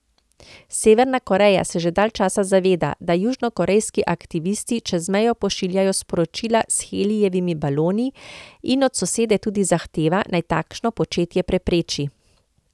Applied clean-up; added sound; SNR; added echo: none; none; none; none.